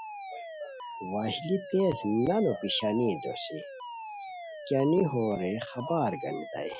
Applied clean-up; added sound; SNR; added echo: classical method Wiener filter.